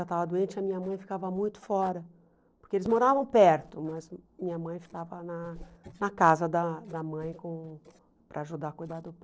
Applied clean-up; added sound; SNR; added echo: neural separator model SepFormer DNS4.